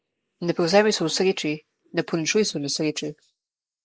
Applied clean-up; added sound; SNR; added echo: neural mask model Resemble Enhance denoiser.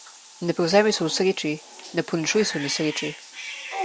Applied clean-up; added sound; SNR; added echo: none; Bathtub (filling or washing) / Cat; 12 dB; none.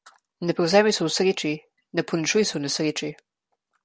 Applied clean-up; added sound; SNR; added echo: none; none; none; none.